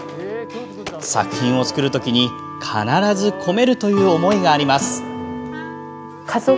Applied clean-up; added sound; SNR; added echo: none; Wind instrument, woodwind instrument + Gunshot, gunfire; 18 dB; none.